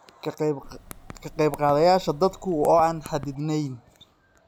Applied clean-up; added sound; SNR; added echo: none; Typing; 18 dB; none.